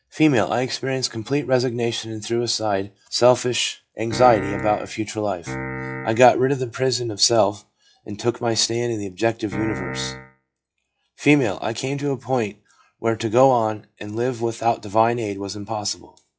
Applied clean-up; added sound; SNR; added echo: classical method log-MMSE.